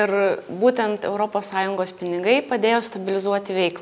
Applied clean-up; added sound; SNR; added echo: none; none; none; none.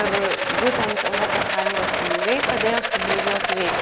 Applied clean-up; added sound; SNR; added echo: none; Rattle; -3 dB; none.